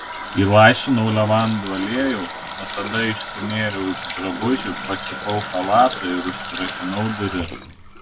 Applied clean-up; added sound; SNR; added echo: none; Water tap, faucet; 9 dB; none.